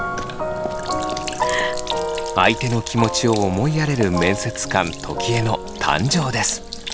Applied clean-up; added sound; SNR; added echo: none; Sink (filling or washing); 12 dB; none.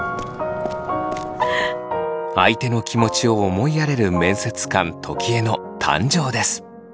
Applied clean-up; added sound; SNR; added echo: none; none; none; none.